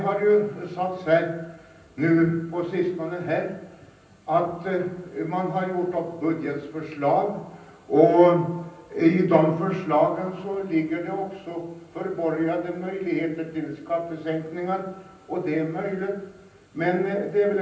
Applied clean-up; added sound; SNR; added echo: none; none; none; reverberation time 0.6 s.